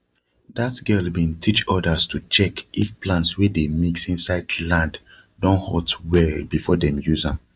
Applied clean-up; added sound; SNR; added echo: neural mask model DeepFilterNet 3.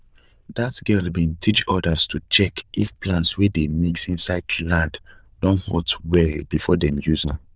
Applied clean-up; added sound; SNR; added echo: neural diffusion model UNIVERSE++.